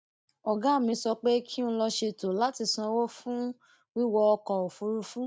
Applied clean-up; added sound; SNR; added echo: none; none; none; none.